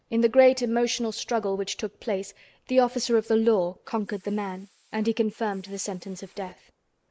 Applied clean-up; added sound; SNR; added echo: neural mask model Resemble Enhance denoiser.